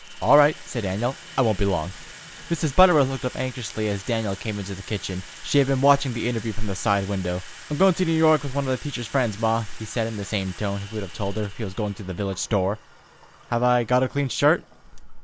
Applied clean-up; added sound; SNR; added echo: none; Sink (filling or washing) / Water tap, faucet; 19 dB; none.